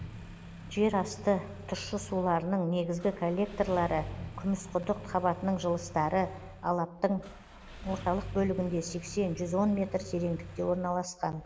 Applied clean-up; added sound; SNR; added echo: none; Engine starting; 13 dB; none.